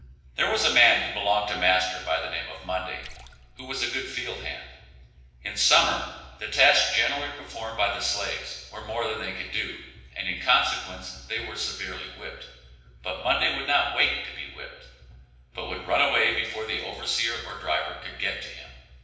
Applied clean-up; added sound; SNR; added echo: neural separator model SepFormer DNS4.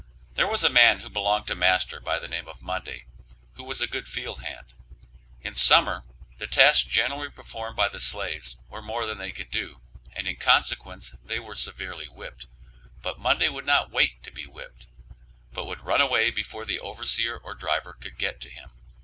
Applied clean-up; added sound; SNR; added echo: none; none; none; none.